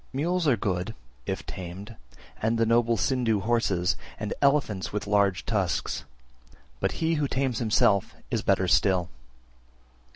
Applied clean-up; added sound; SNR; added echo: none; none; none; none.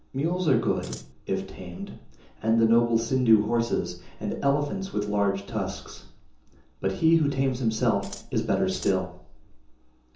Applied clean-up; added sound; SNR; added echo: none; Scissors; 16 dB; reverberation time 0.6 s.